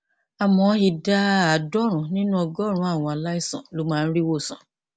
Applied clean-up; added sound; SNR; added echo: none; none; none; none.